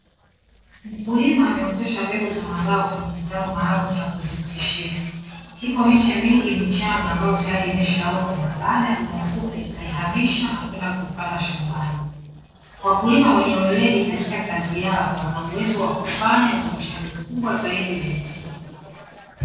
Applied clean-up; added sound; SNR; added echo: neural separator model SepFormer DNS4.